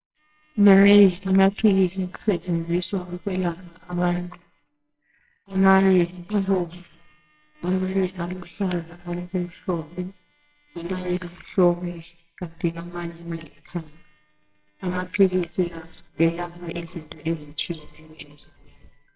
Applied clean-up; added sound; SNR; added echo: neural separator model SepFormer WHAMR!.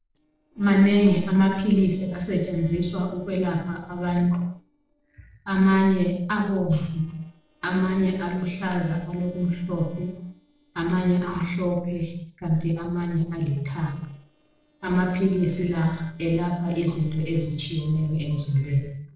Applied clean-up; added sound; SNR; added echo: neural separator model SepFormer DNS4.